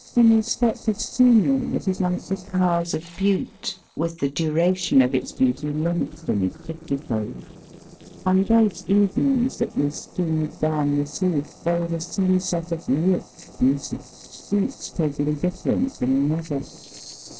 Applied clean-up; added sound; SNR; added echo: neural separator model SepFormer DNS4.